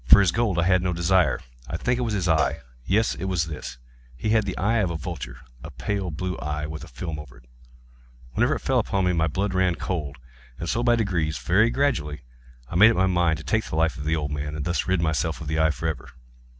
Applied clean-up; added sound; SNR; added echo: none; Cowbell; 18 dB; none.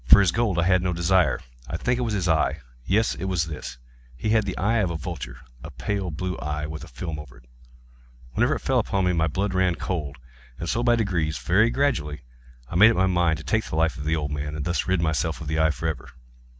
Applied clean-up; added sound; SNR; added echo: none; none; none; none.